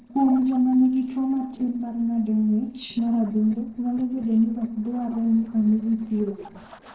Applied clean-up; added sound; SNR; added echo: neural separator model SepFormer DNS4.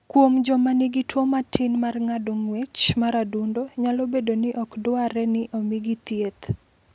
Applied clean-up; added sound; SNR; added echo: none; none; none; none.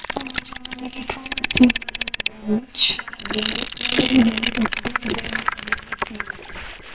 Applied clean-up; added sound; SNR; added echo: neural separator model SepFormer WHAMR!.